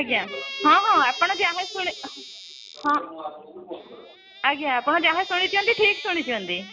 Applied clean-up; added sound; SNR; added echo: none; Squeak; 13 dB; none.